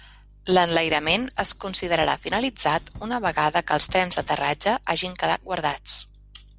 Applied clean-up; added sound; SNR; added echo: none; Drum / Drum kit; 20 dB; none.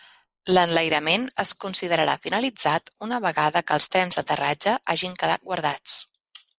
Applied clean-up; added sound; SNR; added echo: neural mask model Resemble Enhance denoiser.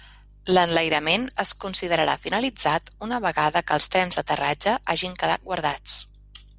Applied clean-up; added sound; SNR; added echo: none; none; none; none.